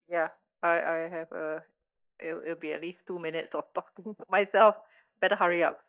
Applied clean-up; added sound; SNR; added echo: neural mask model DeepFilterNet 3.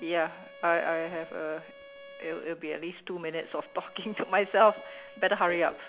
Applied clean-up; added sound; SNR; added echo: none; Bowed string instrument; 19 dB; none.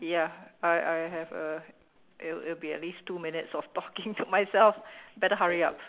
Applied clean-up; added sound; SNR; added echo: none; none; none; none.